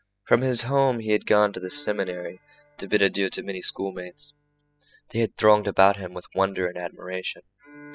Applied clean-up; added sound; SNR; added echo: classical method spectral subtraction.